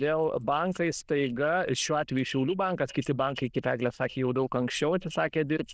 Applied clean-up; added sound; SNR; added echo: neural diffusion model UNIVERSE++.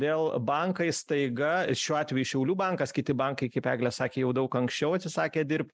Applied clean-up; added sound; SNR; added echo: none; none; none; none.